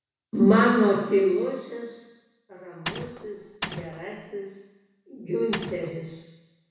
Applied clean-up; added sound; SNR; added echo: none; Mechanisms; 11 dB; reverberation time 1.0 s.